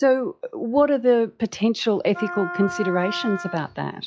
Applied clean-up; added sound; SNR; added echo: classical method log-MMSE.